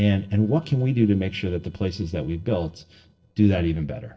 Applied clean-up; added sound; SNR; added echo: neural separator model SepFormer DNS4.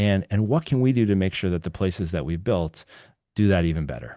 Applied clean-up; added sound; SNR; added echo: none; none; none; none.